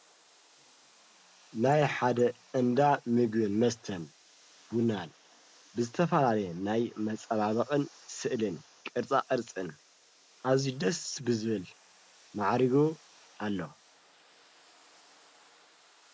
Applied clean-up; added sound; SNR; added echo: neural mask model Resemble Enhance denoiser.